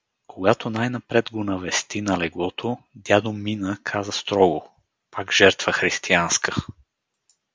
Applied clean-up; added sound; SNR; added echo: none; none; none; none.